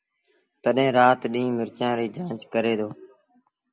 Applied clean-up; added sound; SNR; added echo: none; none; none; none.